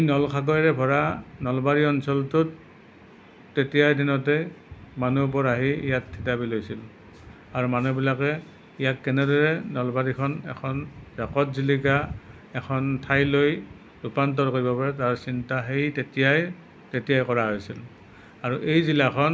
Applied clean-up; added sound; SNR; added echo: none; none; none; none.